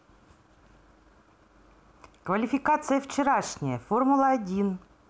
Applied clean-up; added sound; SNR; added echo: none; none; none; none.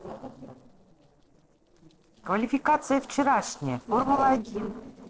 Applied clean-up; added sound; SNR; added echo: neural separator model SepFormer DNS4.